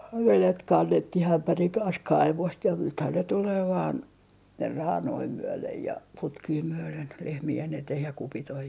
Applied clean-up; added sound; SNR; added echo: none; none; none; none.